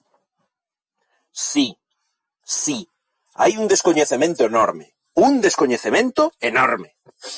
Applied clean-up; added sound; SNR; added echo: none; none; none; none.